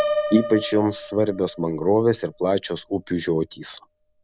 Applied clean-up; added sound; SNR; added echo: none; Piano; 9 dB; none.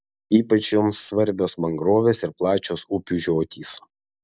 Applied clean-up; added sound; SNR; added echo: none; none; none; none.